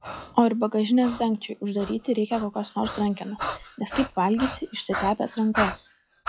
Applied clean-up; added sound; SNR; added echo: classical method log-MMSE.